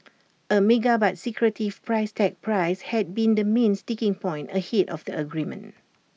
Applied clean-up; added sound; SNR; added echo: none; none; none; none.